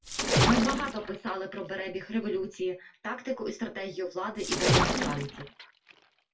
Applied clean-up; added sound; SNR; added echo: none; Splash, splatter; -4 dB; reverberation time 0.2 s.